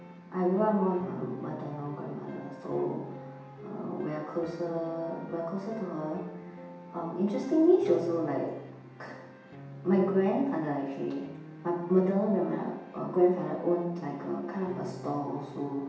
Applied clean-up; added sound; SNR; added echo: none; Piano; 16 dB; reverberation time 0.9 s.